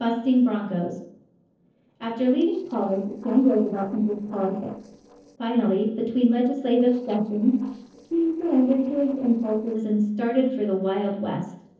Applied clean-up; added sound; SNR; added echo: neural separator model SepFormer DNS4.